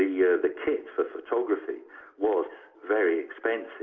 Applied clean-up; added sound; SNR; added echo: none; none; none; reverberation time 1.5 s.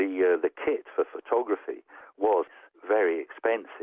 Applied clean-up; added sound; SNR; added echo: none; none; none; none.